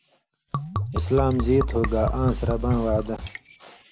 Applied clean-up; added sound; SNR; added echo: none; Liquid; 2 dB; none.